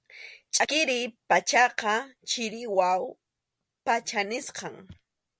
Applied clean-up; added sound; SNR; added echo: none; none; none; none.